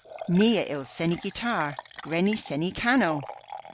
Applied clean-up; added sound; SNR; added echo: none; Liquid; 16 dB; none.